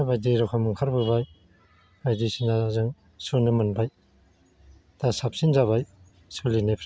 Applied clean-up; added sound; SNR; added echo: none; none; none; none.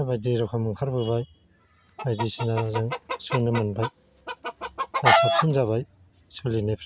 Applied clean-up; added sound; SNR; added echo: none; Chicken, rooster; -1 dB; none.